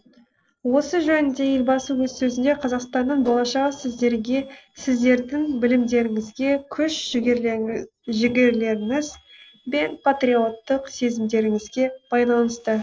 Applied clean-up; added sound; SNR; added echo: neural separator model SepFormer DNS4.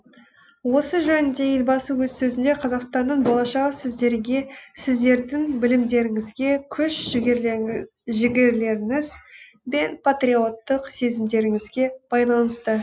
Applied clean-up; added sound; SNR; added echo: none; none; none; none.